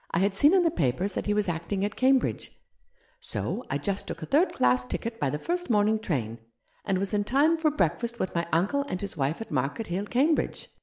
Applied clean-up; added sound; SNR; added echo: none; none; none; none.